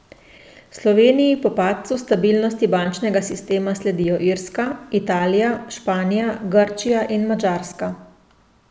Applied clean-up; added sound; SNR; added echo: none; none; none; none.